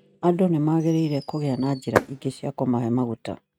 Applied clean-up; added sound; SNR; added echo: neural mask model RNNoise.